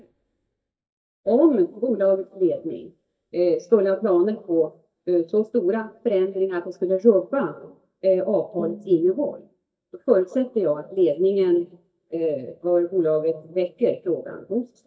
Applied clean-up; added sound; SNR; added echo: neural mask model DeepFilterNet 3.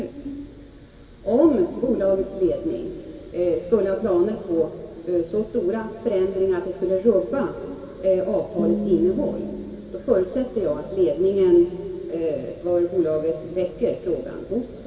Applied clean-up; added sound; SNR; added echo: none; Piano; 10 dB; reverberation time 2.5 s.